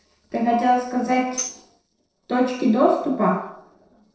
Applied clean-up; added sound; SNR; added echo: neural separator model SepFormer DNS4.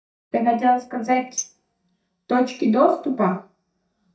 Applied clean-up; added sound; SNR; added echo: neural mask model DeepFilterNet 3.